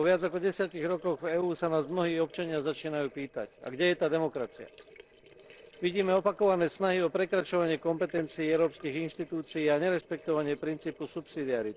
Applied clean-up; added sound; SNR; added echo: neural separator model SepFormer DNS4.